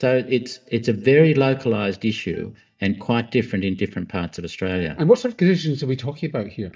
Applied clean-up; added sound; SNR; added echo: neural mask model DeepFilterNet 3.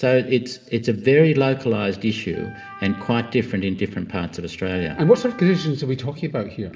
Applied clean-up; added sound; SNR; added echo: none; Wind instrument, woodwind instrument; 20 dB; reverberation time 2.2 s.